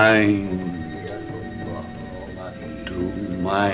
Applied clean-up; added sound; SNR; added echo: none; Mechanisms / Bicycle; 19 dB; none.